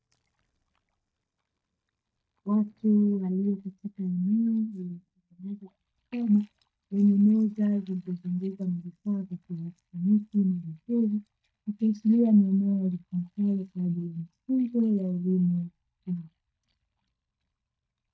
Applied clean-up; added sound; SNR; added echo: neural mask model DeepFilterNet 3.